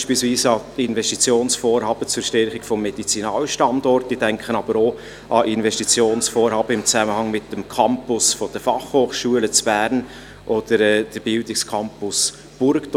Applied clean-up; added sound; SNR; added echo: none; none; none; none.